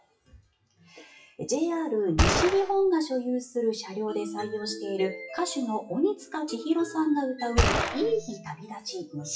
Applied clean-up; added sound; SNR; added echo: classical method WPE with log-MMSE.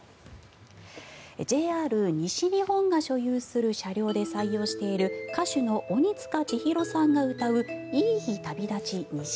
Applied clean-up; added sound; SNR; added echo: none; none; none; none.